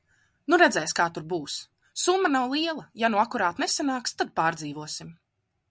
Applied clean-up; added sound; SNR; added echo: none; none; none; none.